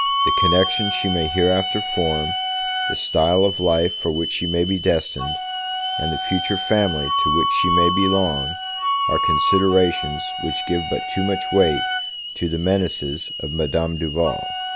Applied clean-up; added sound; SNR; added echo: none; Wind instrument, woodwind instrument + Hiss / Alarm; 2 dB; none.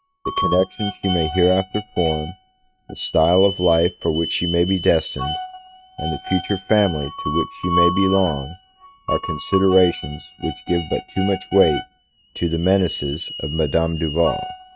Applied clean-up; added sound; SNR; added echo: neural mask model RNNoise.